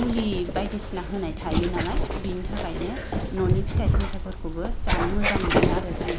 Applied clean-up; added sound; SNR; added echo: none; Dog; -5 dB; none.